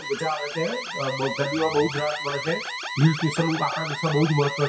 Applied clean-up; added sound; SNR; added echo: classical method WPE with log-MMSE.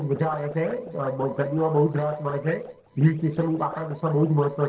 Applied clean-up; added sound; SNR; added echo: neural separator model SepFormer DNS4.